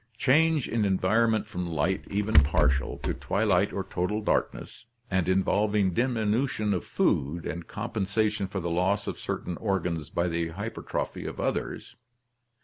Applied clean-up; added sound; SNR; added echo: none; Rattle / Breathing; 1 dB; none.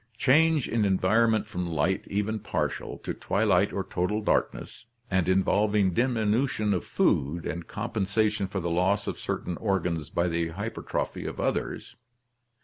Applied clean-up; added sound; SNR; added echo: none; none; none; none.